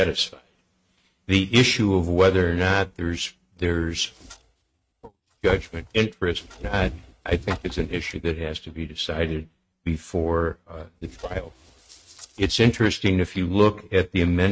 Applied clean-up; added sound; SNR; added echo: neural mask model RNNoise.